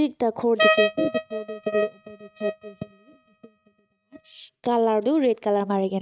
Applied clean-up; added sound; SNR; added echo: neural mask model RNNoise.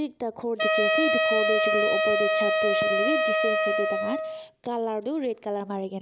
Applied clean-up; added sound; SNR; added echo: none; Wind instrument, woodwind instrument; -5 dB; none.